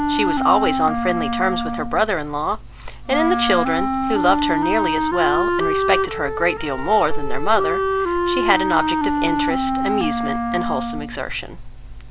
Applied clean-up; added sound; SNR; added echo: none; Wind instrument, woodwind instrument; 1 dB; none.